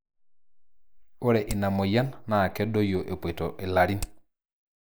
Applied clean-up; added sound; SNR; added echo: neural mask model Resemble Enhance denoiser.